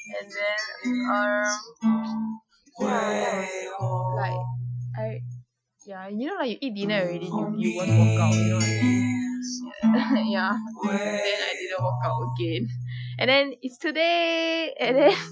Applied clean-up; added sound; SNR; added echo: classical method Wiener filter.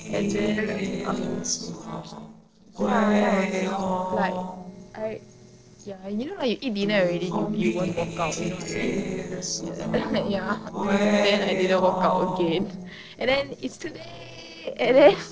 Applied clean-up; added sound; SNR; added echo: neural separator model SepFormer DNS4.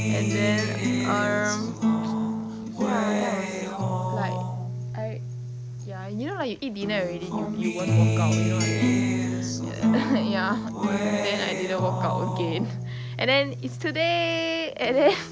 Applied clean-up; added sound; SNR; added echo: none; Acoustic guitar; -2 dB; none.